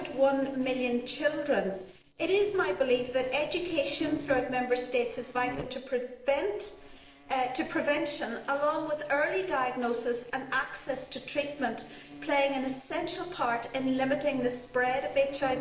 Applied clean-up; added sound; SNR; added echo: neural separator model SepFormer DNS4.